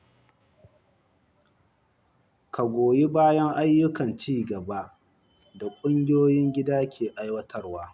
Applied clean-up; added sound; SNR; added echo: none; none; none; none.